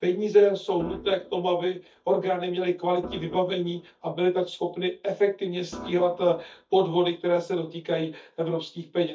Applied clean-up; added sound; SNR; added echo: neural mask model DeepFilterNet 3.